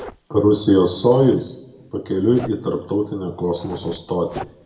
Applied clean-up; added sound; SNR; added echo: none; Zipper (clothing); 19 dB; reverberation time 0.6 s.